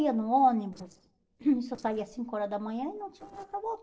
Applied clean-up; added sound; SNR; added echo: neural separator model SepFormer DNS4.